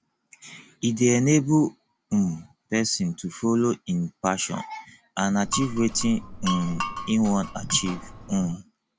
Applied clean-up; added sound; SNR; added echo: none; Glass; 9 dB; none.